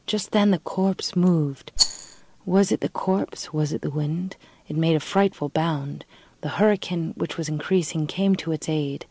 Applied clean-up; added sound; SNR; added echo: none; Rattle; 3 dB; none.